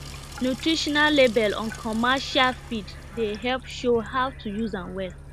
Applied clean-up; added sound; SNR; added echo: none; Bus + Sink (filling or washing); 14 dB; none.